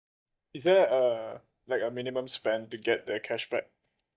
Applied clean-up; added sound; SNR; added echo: neural mask model DeepFilterNet 3.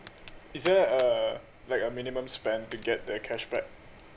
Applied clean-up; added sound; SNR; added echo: none; Fire; 16 dB; none.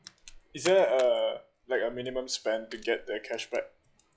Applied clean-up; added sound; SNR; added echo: classical method log-MMSE.